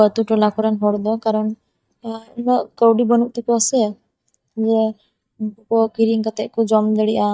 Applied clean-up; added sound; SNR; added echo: neural mask model DeepFilterNet 3.